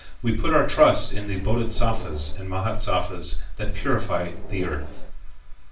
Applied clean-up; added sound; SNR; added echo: none; Microwave oven; 20 dB; reverberation time 0.3 s.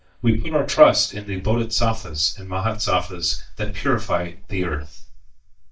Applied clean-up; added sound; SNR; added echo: neural mask model DeepFilterNet 3.